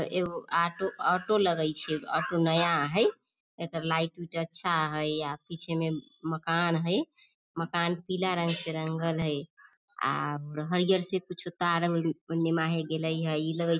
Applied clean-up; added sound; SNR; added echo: none; none; none; none.